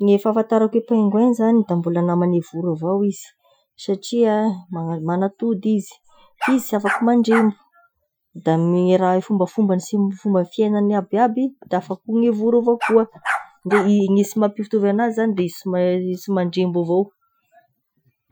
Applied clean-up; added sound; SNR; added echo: classical method Wiener filter.